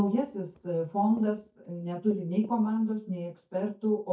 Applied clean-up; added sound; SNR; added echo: neural mask model DeepFilterNet 3.